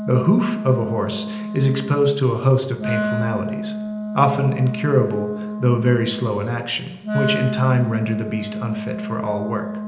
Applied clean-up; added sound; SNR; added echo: none; Wind instrument, woodwind instrument; 7 dB; reverberation time 0.9 s.